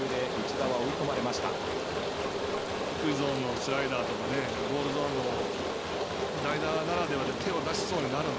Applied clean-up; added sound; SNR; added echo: none; Rain; 5 dB; none.